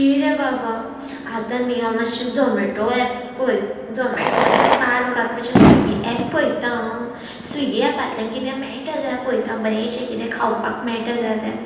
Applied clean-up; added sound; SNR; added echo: none; Fireworks; 2 dB; reverberation time 0.9 s.